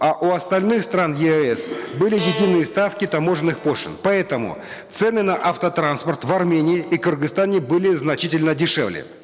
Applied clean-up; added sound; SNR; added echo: none; Bowed string instrument; 12 dB; none.